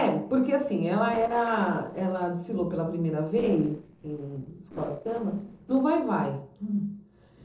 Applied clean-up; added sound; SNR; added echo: neural separator model SepFormer DNS4.